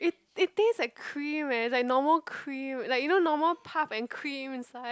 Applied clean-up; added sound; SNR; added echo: none; none; none; none.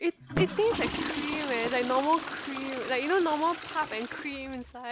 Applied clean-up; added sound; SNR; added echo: none; Toilet flush / Water; 6 dB; none.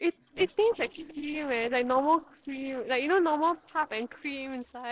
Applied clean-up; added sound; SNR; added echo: neural separator model SepFormer DNS4.